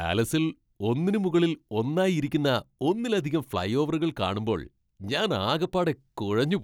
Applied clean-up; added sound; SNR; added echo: none; none; none; none.